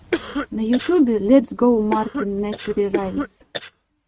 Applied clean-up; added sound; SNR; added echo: neural mask model RNNoise.